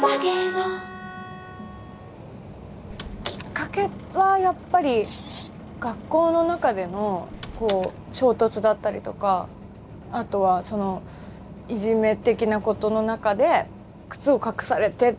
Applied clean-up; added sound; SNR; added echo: none; Screech + Door; 16 dB; none.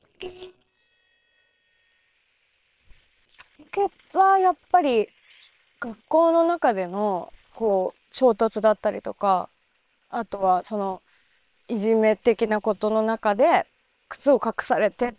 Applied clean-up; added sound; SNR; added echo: neural separator model SepFormer WHAM!.